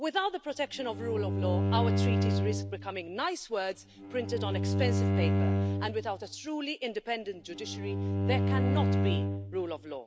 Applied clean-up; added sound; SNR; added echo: none; Bowed string instrument; -5 dB; none.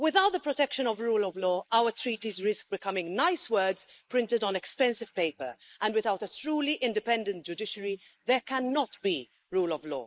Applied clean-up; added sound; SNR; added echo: neural mask model Resemble Enhance denoiser.